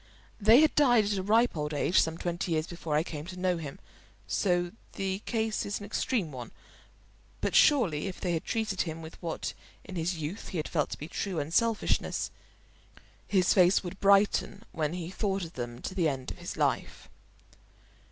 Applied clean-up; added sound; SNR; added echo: none; none; none; none.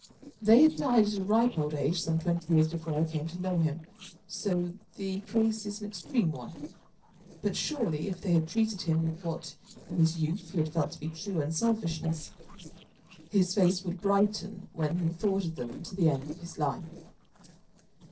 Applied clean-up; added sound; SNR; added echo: neural separator model SepFormer DNS4.